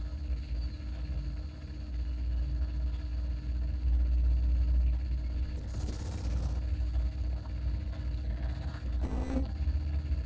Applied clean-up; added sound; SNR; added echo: neural separator model SepFormer DNS4.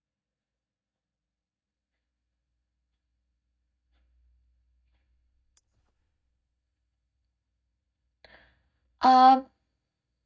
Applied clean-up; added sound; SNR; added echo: neural mask model DeepFilterNet 3.